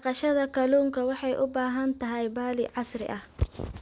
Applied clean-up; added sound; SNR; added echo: none; none; none; none.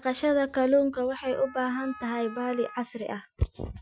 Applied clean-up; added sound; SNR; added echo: classical method Wiener filter.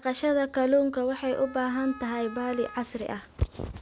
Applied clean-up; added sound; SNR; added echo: none; Wind instrument, woodwind instrument; 18 dB; none.